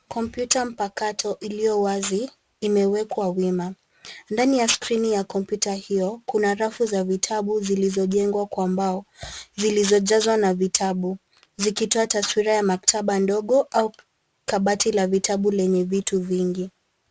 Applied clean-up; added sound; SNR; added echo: none; none; none; none.